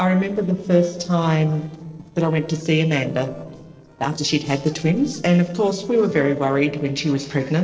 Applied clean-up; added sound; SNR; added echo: neural separator model SepFormer DNS4.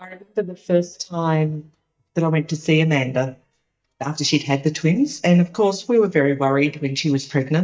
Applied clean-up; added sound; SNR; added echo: neural mask model DeepFilterNet 3.